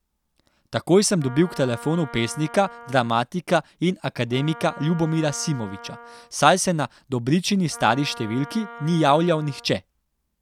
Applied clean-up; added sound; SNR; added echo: none; Wind instrument, woodwind instrument; 18 dB; none.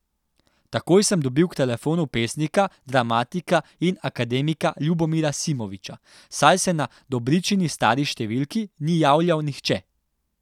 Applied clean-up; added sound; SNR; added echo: none; none; none; none.